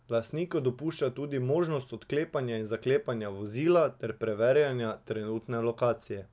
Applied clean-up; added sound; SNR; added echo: none; none; none; none.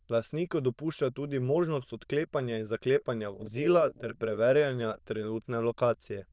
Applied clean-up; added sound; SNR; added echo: neural diffusion model UNIVERSE++.